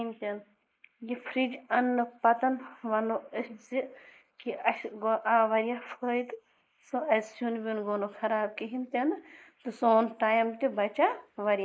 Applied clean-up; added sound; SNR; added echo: neural mask model Resemble Enhance denoiser.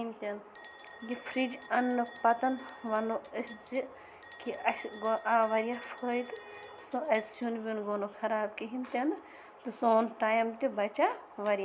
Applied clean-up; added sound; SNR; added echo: none; Bell; -2 dB; none.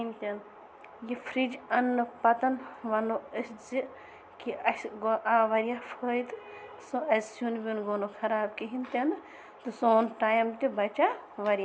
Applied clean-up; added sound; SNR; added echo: none; none; none; none.